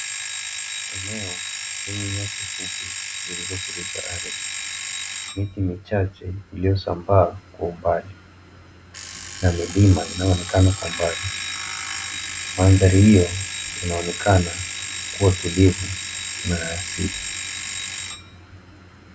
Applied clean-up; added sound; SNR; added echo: none; Alarm; 8 dB; none.